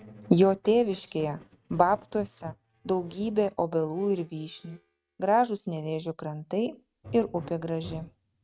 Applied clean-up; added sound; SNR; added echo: neural mask model RNNoise.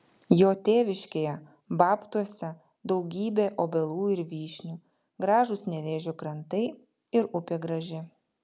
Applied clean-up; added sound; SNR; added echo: none; none; none; none.